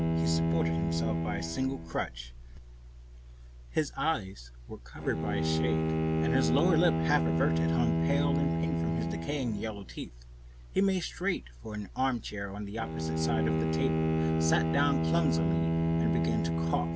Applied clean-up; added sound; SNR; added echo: none; Bowed string instrument; -3 dB; none.